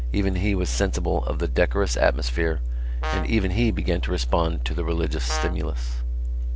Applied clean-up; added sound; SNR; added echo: none; Brass instrument; 11 dB; none.